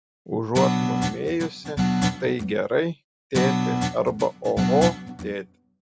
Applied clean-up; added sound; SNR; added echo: none; Guitar; 0 dB; none.